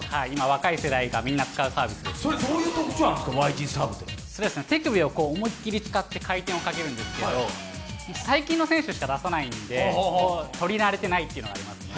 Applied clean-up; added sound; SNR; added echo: none; none; none; none.